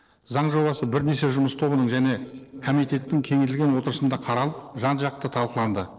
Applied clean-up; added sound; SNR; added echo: neural separator model SepFormer DNS4.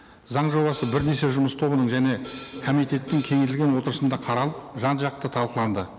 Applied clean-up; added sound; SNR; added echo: none; Hi-hat; 18 dB; none.